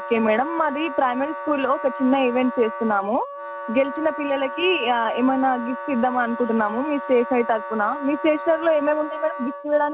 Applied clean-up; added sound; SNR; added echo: none; Wind instrument, woodwind instrument; 10 dB; none.